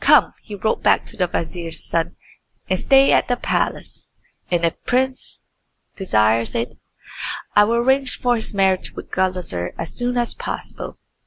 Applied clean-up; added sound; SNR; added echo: none; none; none; none.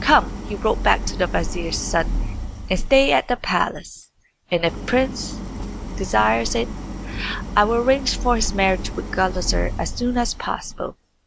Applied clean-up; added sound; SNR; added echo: none; Idling; 7 dB; none.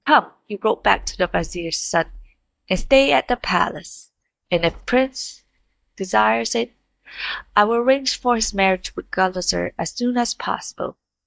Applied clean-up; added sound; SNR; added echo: neural mask model DeepFilterNet 3.